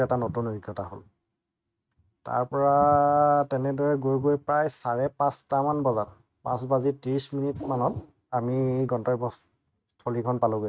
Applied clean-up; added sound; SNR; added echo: neural mask model RNNoise.